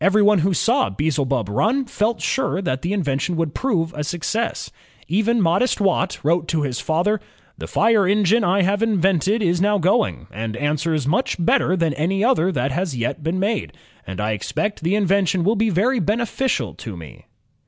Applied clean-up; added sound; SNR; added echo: none; none; none; none.